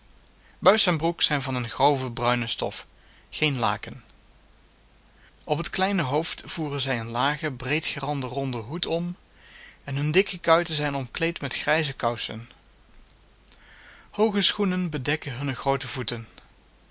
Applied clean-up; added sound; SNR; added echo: none; none; none; none.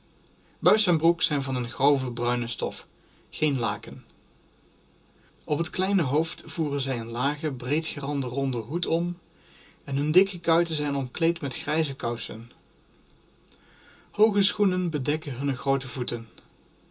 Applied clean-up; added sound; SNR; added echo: none; none; none; reverberation time 0.2 s.